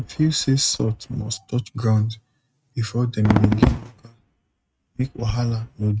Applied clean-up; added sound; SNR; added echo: neural mask model RNNoise.